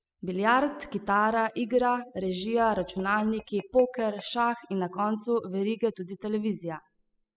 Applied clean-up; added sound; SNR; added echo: classical method spectral subtraction.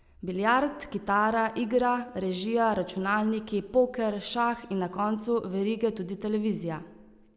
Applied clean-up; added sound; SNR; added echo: none; none; none; none.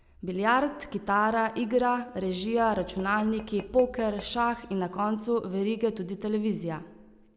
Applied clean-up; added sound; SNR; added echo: none; Tap / Glass; 19 dB; none.